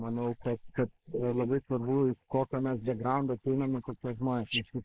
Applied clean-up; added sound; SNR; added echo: neural mask model Resemble Enhance denoiser.